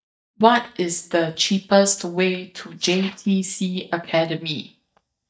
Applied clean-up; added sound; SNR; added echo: neural mask model DeepFilterNet 3.